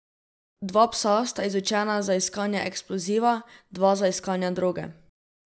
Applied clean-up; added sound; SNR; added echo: none; none; none; none.